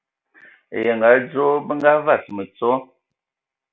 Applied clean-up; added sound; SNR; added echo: none; none; none; none.